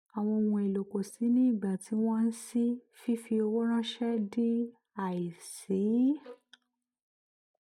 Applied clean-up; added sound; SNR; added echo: neural mask model DeepFilterNet 3.